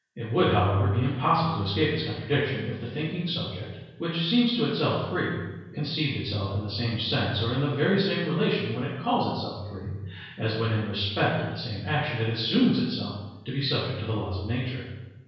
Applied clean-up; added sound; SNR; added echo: none; none; none; reverberation time 1.0 s.